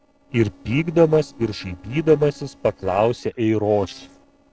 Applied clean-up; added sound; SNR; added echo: neural separator model SepFormer DNS4.